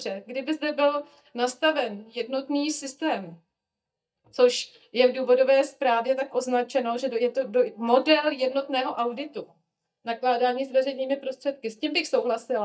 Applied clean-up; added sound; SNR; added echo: neural mask model DeepFilterNet 3.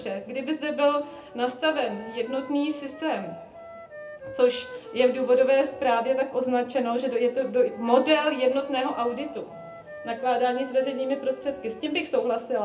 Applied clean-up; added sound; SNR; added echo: none; Wind instrument, woodwind instrument; 18 dB; reverberation time 0.3 s.